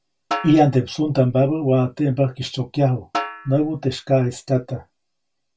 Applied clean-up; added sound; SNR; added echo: none; Snare drum; 13 dB; reverberation time 0.1 s.